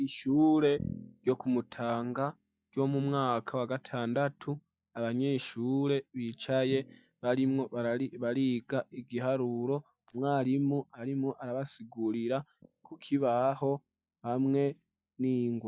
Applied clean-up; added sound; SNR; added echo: neural mask model DeepFilterNet 3.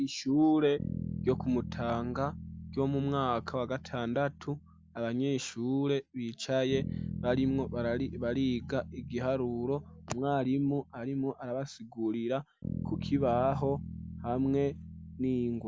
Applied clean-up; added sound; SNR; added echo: none; Bass guitar; 10 dB; none.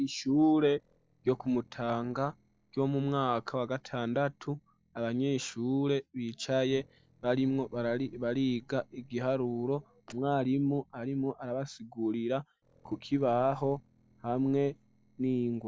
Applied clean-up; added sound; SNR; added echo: neural separator model SepFormer DNS4.